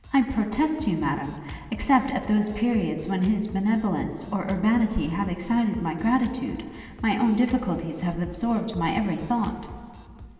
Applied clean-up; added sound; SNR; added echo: none; Drum kit; 18 dB; reverberation time 2.9 s.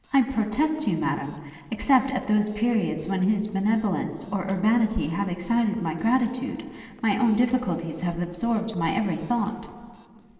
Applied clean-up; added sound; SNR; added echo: neural separator model SepFormer DNS4.